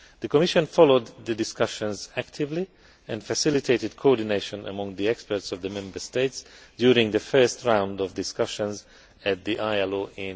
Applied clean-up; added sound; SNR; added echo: none; none; none; none.